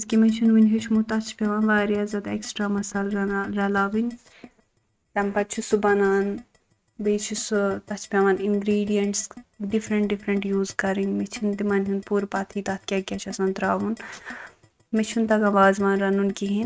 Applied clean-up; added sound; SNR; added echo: neural mask model RNNoise.